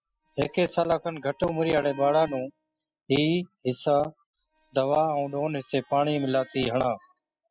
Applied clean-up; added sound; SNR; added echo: classical method spectral subtraction.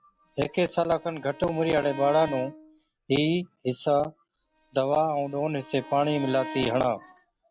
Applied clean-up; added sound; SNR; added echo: none; Bowed string instrument; 16 dB; none.